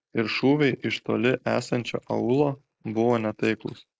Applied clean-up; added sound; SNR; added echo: neural mask model Resemble Enhance denoiser.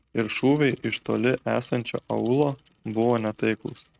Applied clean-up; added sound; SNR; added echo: neural mask model RNNoise.